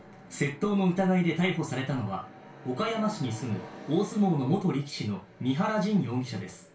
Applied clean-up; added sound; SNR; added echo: none; none; none; reverberation time 0.3 s.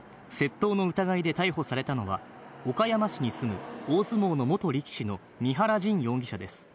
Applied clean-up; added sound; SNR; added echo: none; none; none; none.